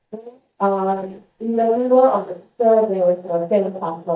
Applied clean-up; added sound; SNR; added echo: neural mask model DeepFilterNet 3.